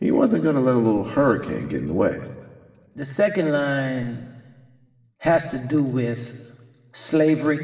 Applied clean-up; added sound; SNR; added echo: none; none; none; reverberation time 1.6 s.